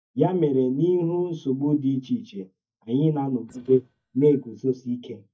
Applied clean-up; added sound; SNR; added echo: neural mask model DeepFilterNet 3.